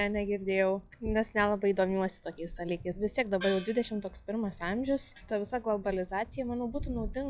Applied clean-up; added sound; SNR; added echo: classical method log-MMSE.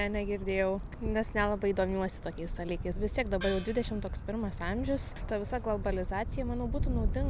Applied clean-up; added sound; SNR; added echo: none; Gong; 13 dB; none.